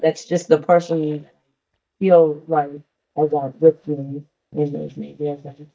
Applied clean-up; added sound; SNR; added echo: neural mask model DeepFilterNet 3.